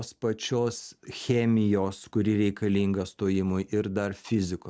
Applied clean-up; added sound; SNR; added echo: none; none; none; none.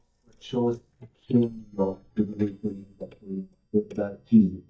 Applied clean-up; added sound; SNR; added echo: neural mask model DeepFilterNet 3.